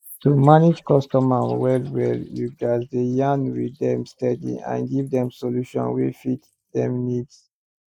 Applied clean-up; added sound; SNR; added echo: neural mask model Resemble Enhance denoiser.